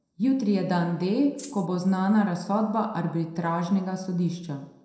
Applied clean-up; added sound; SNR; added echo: neural separator model SepFormer DNS4.